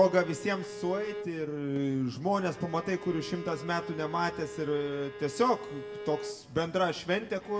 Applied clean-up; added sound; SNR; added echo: none; Bowed string instrument; 12 dB; reverberation time 0.5 s.